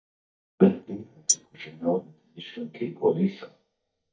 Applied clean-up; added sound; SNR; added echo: neural mask model DeepFilterNet 3.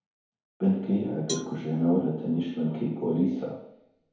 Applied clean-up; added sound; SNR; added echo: none; Cowbell; 15 dB; reverberation time 0.9 s.